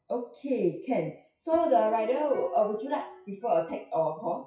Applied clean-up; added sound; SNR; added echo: classical method WPE with log-MMSE.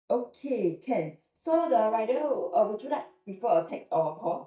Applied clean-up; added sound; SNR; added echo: neural mask model DeepFilterNet 3.